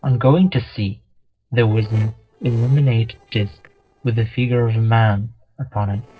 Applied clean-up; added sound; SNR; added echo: neural separator model SepFormer DNS4.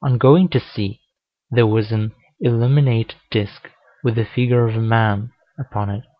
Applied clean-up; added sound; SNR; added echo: none; none; none; none.